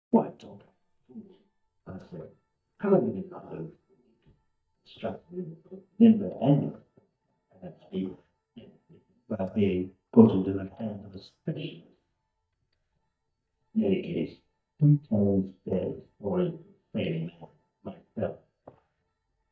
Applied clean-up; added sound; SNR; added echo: neural mask model DeepFilterNet 3.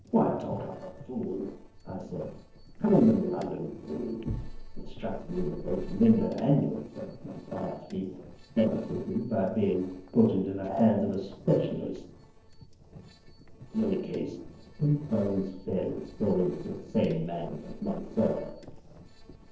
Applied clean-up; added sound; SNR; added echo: neural separator model SepFormer DNS4.